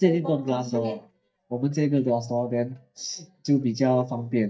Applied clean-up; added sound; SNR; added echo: neural mask model DeepFilterNet 3.